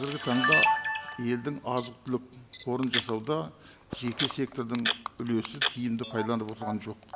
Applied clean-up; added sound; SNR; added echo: none; Camera; 1 dB; none.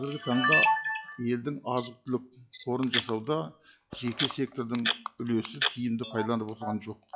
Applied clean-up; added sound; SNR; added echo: classical method log-MMSE.